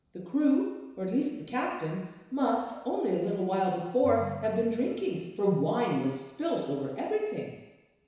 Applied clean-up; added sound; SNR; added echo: none; Ringtone; 13 dB; reverberation time 1.0 s.